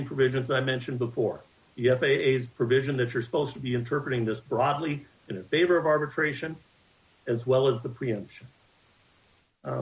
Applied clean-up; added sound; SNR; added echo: none; none; none; none.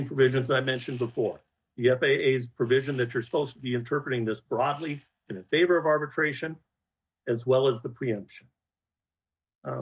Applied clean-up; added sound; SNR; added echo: neural mask model DeepFilterNet 3.